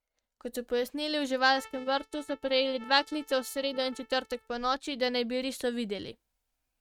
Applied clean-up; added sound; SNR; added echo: neural mask model RNNoise.